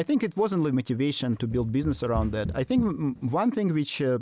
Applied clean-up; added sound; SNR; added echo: none; Run; 9 dB; none.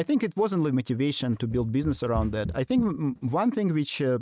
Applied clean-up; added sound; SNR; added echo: neural mask model RNNoise.